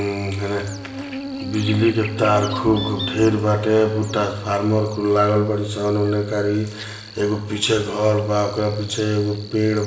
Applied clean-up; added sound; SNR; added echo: none; Buzz; 14 dB; reverberation time 1.1 s.